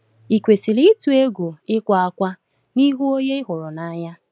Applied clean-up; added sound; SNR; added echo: none; none; none; none.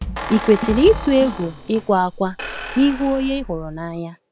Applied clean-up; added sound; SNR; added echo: none; Squeak + Bass drum / Drum kit; 10 dB; none.